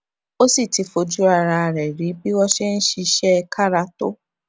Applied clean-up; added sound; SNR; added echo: none; none; none; none.